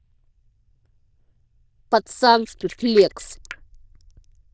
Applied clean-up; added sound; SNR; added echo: neural diffusion model UNIVERSE++.